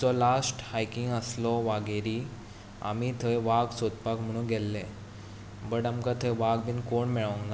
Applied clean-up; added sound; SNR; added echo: none; none; none; none.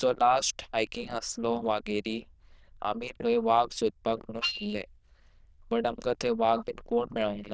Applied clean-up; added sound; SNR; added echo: neural diffusion model UNIVERSE++.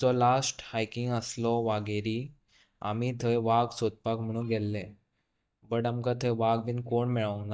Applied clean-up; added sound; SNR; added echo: neural mask model DeepFilterNet 3.